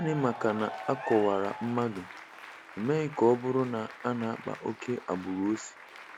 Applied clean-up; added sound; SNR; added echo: none; Applause / Cheering; 13 dB; none.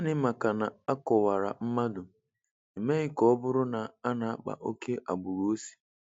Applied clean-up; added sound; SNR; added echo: none; none; none; none.